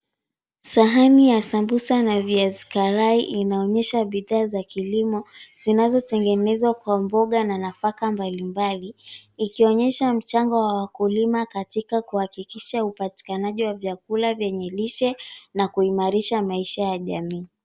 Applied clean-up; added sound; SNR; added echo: none; none; none; none.